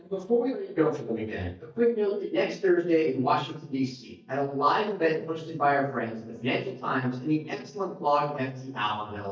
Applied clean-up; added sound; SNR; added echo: neural mask model DeepFilterNet 3.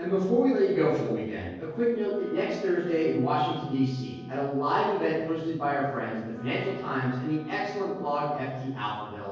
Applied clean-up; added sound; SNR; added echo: neural separator model SepFormer DNS4.